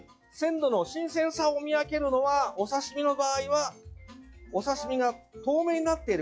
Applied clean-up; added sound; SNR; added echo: classical method log-MMSE.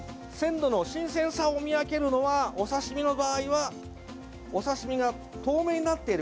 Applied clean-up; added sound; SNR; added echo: none; none; none; none.